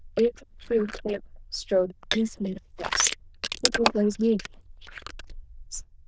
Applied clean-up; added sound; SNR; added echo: neural diffusion model UNIVERSE++.